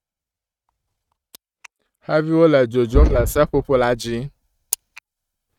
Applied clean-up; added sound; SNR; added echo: neural mask model RNNoise.